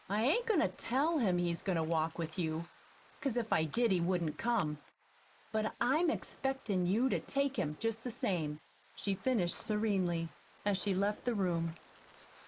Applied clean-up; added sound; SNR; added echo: neural mask model Resemble Enhance denoiser.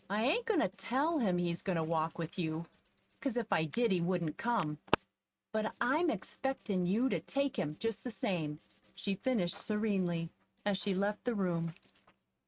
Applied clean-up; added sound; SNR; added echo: neural mask model RNNoise.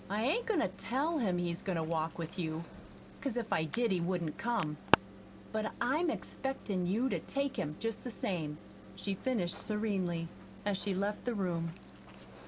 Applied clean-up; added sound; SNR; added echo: none; Alarm; 9 dB; none.